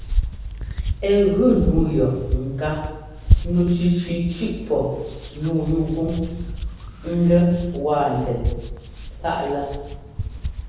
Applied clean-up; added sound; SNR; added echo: none; Hands; 4 dB; reverberation time 1.1 s.